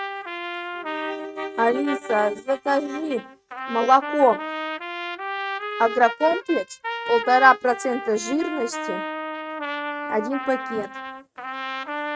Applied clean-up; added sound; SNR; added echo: neural mask model RNNoise.